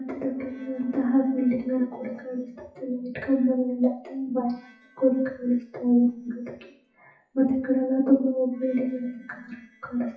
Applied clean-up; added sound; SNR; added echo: classical method WPE with log-MMSE.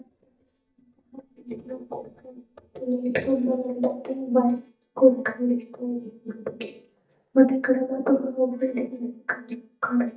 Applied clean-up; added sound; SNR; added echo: neural mask model DeepFilterNet 3.